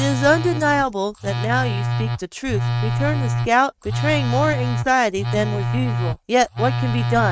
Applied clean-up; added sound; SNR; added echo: neural mask model RNNoise.